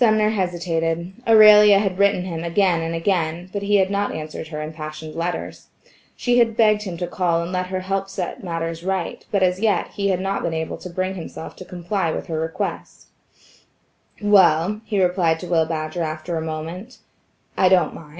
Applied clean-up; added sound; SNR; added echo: none; none; none; none.